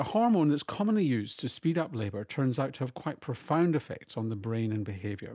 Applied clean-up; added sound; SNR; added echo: none; none; none; none.